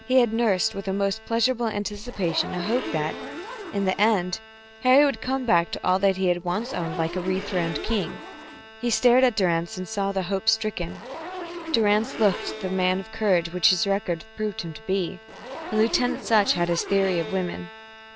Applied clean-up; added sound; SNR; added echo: none; Bowed string instrument + Zipper (clothing); 12 dB; none.